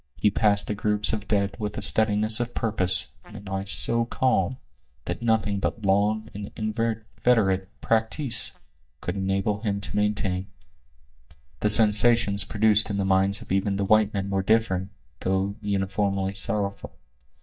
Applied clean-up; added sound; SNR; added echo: neural mask model DeepFilterNet 3.